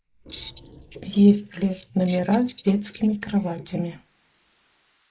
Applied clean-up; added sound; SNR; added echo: neural mask model Resemble Enhance denoiser.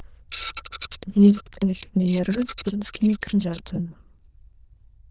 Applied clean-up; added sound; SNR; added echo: neural diffusion model UNIVERSE++.